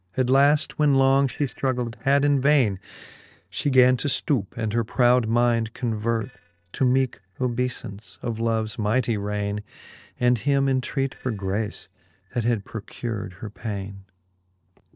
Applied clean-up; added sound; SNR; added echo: neural separator model SepFormer DNS4.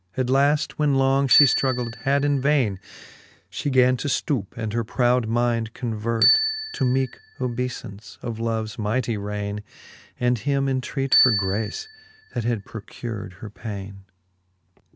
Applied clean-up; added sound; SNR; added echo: none; Bicycle bell; 7 dB; none.